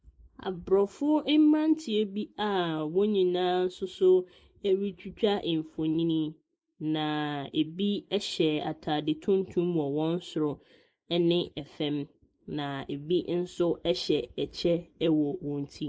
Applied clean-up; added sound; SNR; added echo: neural mask model Resemble Enhance denoiser.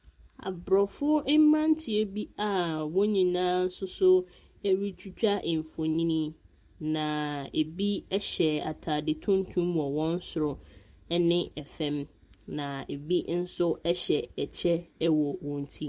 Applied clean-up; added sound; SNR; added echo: none; none; none; none.